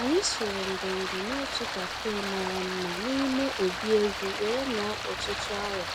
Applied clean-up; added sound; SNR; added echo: none; Stream; 3 dB; none.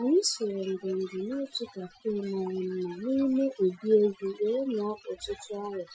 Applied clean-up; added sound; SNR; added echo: classical method Wiener filter.